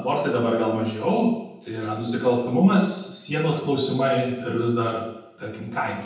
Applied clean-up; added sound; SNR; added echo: none; none; none; reverberation time 0.8 s.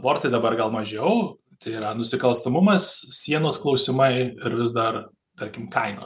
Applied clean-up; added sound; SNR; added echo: none; none; none; none.